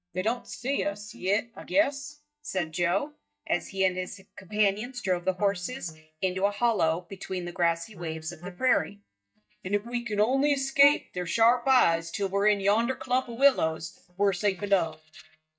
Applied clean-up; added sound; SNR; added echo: neural mask model DeepFilterNet 3.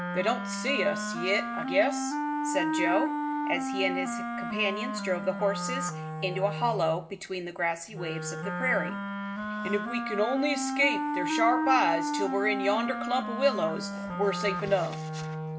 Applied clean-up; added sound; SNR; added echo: none; Wind instrument, woodwind instrument; 2 dB; reverberation time 0.3 s.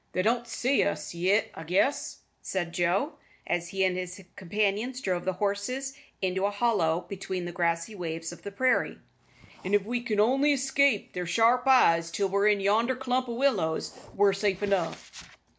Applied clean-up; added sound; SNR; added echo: none; none; none; none.